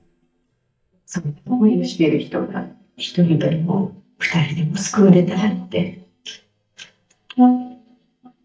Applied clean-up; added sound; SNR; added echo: neural mask model DeepFilterNet 3.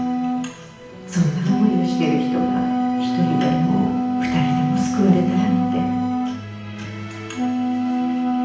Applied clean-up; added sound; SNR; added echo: none; Wind instrument, woodwind instrument; -1 dB; reverberation time 0.9 s.